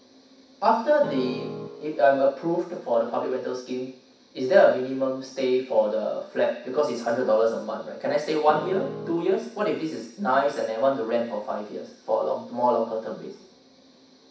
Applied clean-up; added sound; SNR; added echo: none; Keyboard (musical); 10 dB; reverberation time 0.6 s.